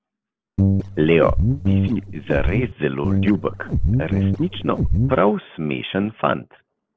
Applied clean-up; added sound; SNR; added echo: neural separator model SepFormer DNS4.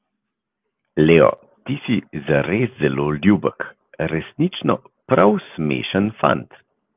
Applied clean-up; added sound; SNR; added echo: none; none; none; none.